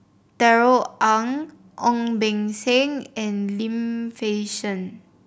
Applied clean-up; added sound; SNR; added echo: none; none; none; none.